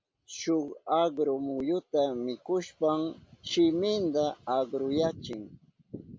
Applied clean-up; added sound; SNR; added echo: none; none; none; none.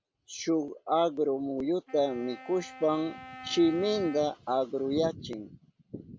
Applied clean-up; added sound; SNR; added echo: none; Wind instrument, woodwind instrument; 18 dB; none.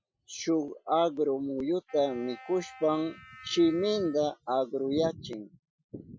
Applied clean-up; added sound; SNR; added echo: classical method Wiener filter.